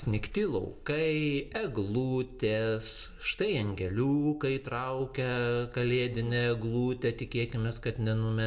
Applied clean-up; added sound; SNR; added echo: none; none; none; reverberation time 0.3 s.